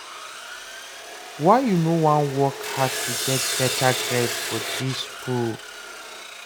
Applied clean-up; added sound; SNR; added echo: none; Sawing; 6 dB; none.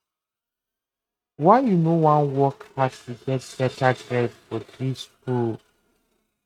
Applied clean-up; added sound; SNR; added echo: neural mask model RNNoise.